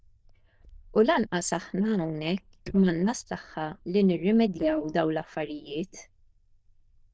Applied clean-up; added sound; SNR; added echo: neural diffusion model UNIVERSE++.